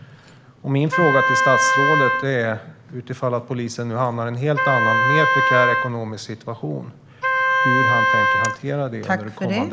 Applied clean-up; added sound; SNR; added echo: none; Wind instrument, woodwind instrument; -3 dB; none.